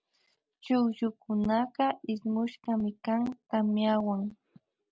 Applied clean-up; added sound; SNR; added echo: none; none; none; none.